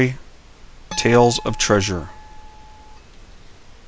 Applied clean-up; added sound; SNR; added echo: none; Harp; 17 dB; none.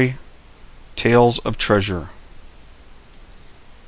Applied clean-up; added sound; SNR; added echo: none; none; none; none.